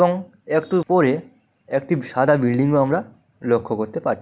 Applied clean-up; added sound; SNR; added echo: none; none; none; none.